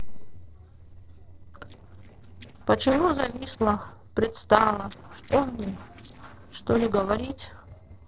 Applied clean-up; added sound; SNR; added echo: neural separator model SepFormer DNS4.